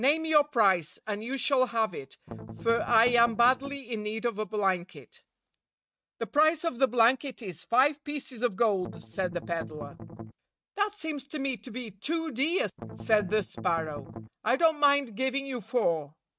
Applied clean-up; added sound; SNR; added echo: neural mask model RNNoise.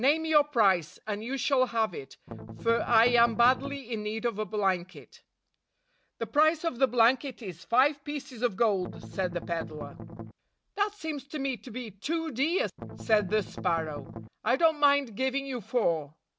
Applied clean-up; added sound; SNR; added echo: none; Strum; 11 dB; none.